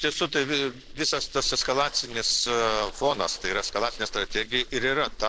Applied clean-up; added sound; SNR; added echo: neural separator model SepFormer DNS4.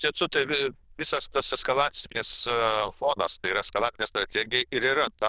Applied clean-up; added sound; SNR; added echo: neural diffusion model UNIVERSE++.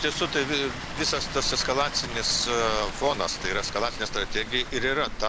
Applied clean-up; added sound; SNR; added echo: none; Water; 6 dB; none.